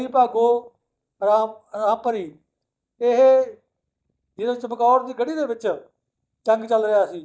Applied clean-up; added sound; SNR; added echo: neural mask model DeepFilterNet 3.